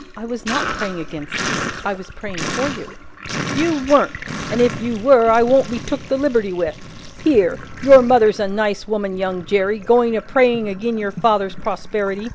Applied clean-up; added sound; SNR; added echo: none; Sink (filling or washing); 12 dB; none.